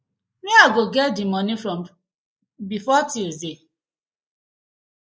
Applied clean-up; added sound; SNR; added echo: neural mask model Resemble Enhance denoiser.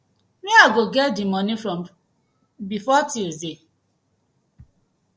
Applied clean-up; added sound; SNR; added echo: none; Bowed string instrument; 15 dB; none.